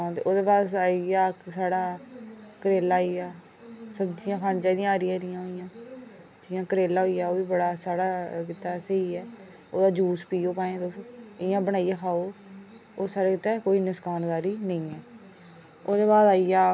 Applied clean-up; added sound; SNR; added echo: none; none; none; none.